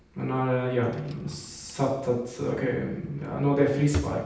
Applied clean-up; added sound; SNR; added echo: none; Drawer open or close; 13 dB; reverberation time 0.8 s.